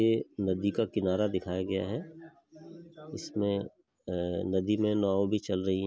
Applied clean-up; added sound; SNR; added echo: none; none; none; none.